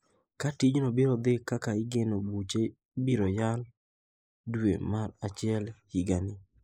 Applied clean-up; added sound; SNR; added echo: neural mask model Resemble Enhance denoiser.